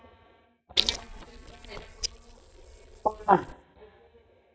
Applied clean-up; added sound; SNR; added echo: neural mask model DeepFilterNet 3.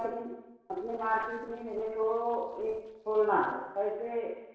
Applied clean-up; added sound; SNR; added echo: neural separator model SepFormer DNS4.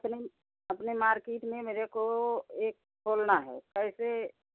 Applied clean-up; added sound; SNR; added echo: none; none; none; none.